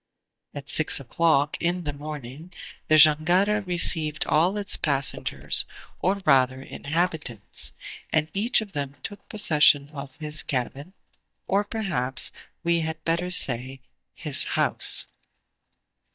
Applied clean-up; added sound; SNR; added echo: neural mask model DeepFilterNet 3.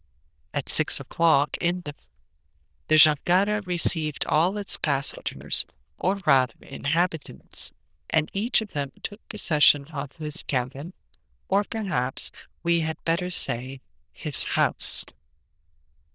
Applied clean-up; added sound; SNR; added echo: neural diffusion model UNIVERSE++.